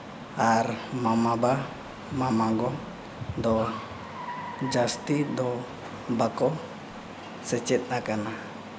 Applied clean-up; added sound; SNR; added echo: none; Car; 16 dB; none.